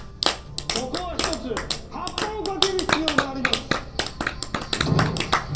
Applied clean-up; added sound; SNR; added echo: none; Clapping; -3 dB; reverberation time 0.5 s.